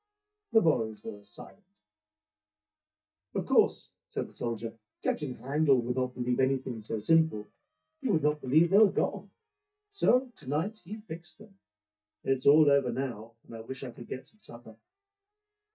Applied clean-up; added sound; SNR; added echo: neural mask model DeepFilterNet 3.